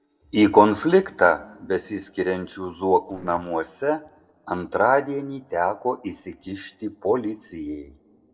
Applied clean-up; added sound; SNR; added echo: neural separator model SepFormer DNS4.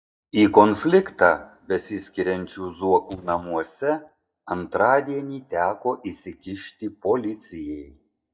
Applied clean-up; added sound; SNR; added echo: neural mask model DeepFilterNet 3.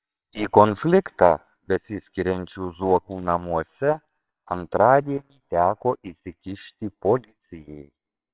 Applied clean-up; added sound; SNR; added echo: neural separator model SepFormer WHAMR!.